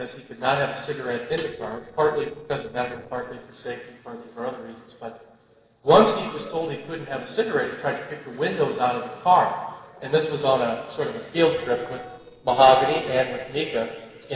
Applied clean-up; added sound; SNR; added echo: neural separator model SepFormer DNS4.